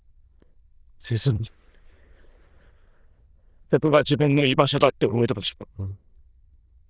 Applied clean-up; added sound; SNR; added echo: neural diffusion model UNIVERSE++.